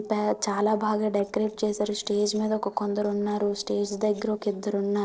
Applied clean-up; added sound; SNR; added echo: neural separator model SepFormer DNS4.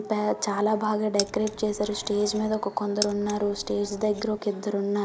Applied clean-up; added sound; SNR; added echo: none; Keys jangling; 12 dB; none.